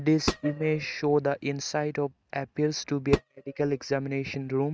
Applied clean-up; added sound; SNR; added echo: neural mask model RNNoise.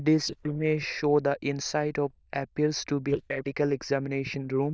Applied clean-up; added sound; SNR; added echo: neural diffusion model UNIVERSE++.